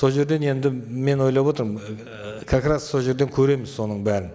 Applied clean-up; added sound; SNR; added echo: none; none; none; none.